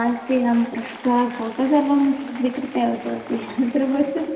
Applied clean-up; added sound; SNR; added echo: none; Applause / Crowd; 18 dB; reverberation time 1.4 s.